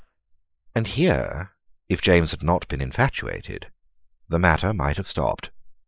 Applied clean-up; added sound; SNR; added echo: neural mask model Resemble Enhance denoiser.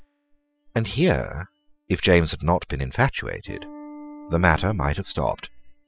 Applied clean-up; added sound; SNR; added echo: classical method spectral subtraction.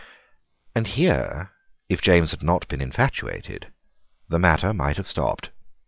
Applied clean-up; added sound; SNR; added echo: none; none; none; none.